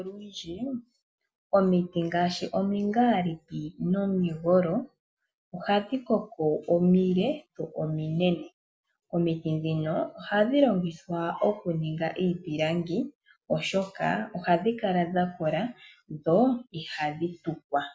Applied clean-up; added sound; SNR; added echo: none; none; none; none.